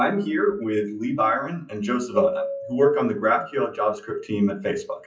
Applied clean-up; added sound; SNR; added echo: classical method WPE with log-MMSE.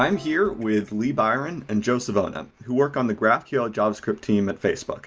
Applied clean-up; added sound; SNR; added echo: none; none; none; none.